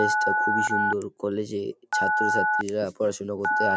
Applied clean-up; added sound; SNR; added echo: none; Telephone; -4 dB; none.